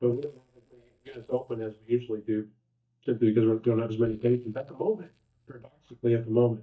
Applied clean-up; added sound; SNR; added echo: neural mask model DeepFilterNet 3.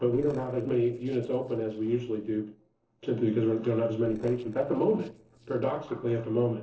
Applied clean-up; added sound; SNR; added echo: neural separator model SepFormer DNS4.